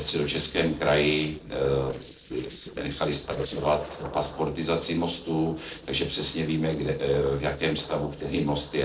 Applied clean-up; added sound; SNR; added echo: neural separator model SepFormer DNS4.